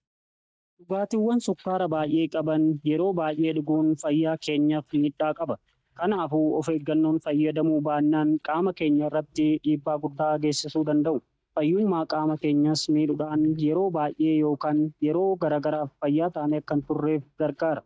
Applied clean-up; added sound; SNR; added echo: neural mask model DeepFilterNet 3.